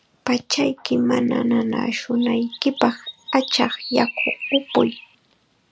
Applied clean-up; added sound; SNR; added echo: none; Chirp, tweet; 9 dB; none.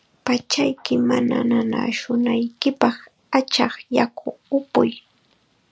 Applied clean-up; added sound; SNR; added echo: none; none; none; none.